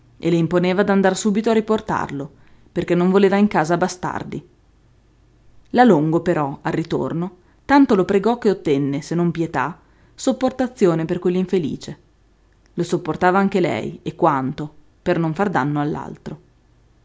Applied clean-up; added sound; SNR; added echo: none; none; none; none.